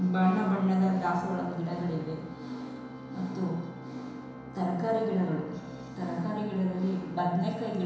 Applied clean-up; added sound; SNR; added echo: none; Organ; 14 dB; reverberation time 1.0 s.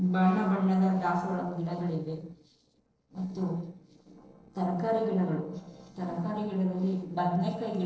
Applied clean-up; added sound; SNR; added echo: neural separator model SepFormer DNS4.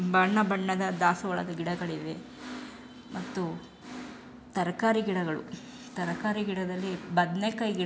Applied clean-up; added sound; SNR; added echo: none; none; none; none.